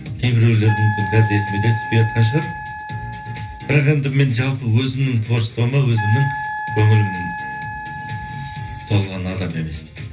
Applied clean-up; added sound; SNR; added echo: none; Wind instrument, woodwind instrument; 9 dB; reverberation time 0.3 s.